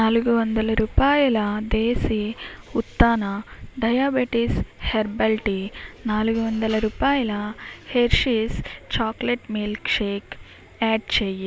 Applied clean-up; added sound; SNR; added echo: none; none; none; none.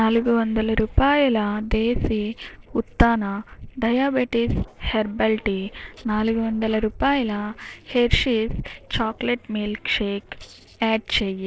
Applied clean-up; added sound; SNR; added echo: neural separator model SepFormer DNS4.